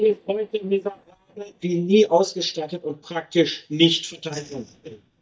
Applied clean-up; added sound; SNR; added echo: neural mask model DeepFilterNet 3.